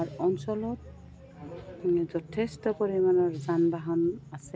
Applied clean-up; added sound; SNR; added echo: none; none; none; none.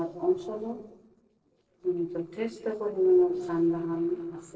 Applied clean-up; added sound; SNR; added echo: neural separator model SepFormer DNS4.